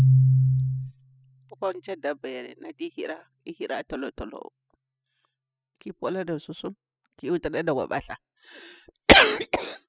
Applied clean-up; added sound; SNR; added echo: classical method spectral subtraction.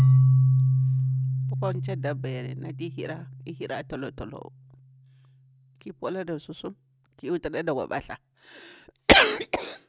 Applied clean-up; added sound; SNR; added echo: none; Keyboard (musical); -3 dB; none.